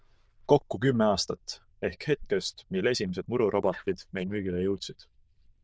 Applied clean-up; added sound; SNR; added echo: neural diffusion model UNIVERSE++.